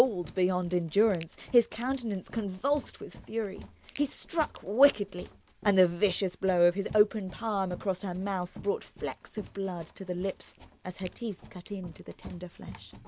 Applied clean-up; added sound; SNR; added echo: none; Crack + Run; 19 dB; none.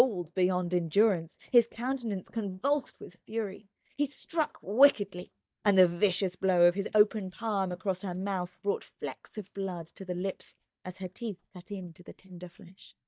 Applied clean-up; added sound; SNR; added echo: neural mask model DeepFilterNet 3.